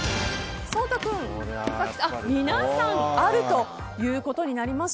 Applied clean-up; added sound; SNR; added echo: none; none; none; none.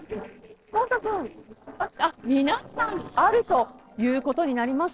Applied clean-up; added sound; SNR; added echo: neural separator model SepFormer DNS4.